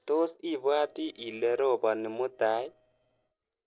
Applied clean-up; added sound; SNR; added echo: neural separator model SepFormer DNS4.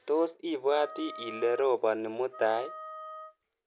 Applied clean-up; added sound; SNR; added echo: none; Wind instrument, woodwind instrument; 14 dB; none.